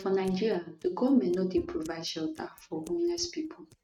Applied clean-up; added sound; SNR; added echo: neural mask model RNNoise.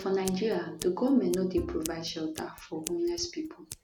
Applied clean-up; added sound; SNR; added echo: none; Scissors + Bowed string instrument; 14 dB; none.